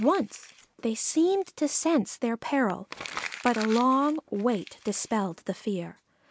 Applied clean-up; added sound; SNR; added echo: none; Crumpling, crinkling; 16 dB; none.